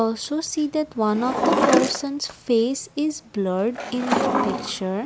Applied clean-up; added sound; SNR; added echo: none; Drawer open or close; 2 dB; none.